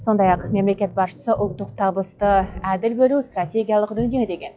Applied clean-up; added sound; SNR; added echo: classical method log-MMSE.